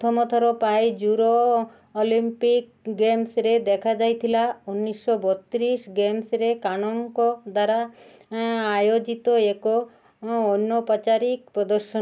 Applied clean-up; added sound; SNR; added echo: none; none; none; none.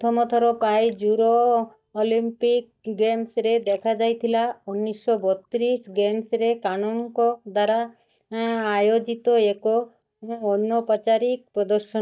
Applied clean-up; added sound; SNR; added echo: neural mask model DeepFilterNet 3.